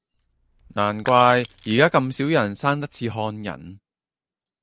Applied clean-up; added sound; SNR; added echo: none; Shatter / Crushing; 19 dB; none.